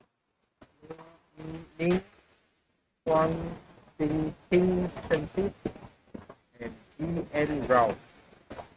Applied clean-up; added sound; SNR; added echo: neural mask model RNNoise.